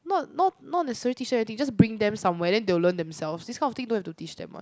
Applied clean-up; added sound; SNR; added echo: none; none; none; none.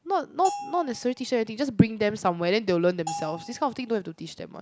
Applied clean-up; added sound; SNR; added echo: none; Bell; 12 dB; none.